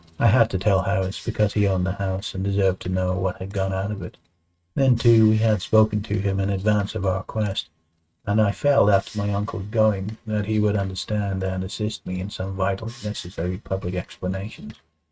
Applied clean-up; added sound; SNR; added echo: neural mask model RNNoise.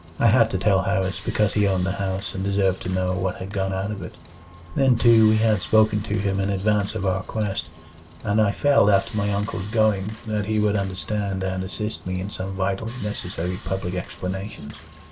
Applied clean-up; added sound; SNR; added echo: none; Sawing; 19 dB; none.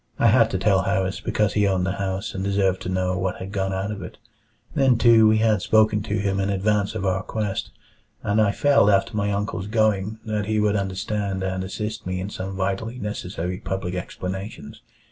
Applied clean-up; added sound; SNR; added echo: none; none; none; none.